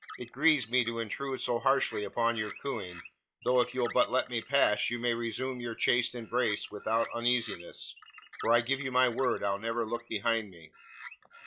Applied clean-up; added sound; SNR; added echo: classical method log-MMSE.